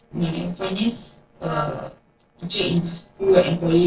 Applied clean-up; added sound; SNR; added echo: neural separator model SepFormer DNS4.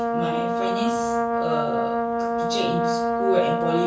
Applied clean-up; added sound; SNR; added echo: none; Brass instrument; -4 dB; reverberation time 0.9 s.